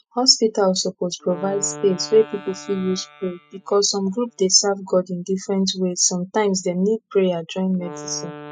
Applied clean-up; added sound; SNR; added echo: classical method spectral subtraction.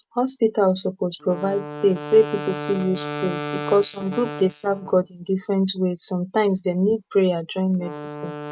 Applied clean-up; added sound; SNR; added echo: neural mask model RNNoise.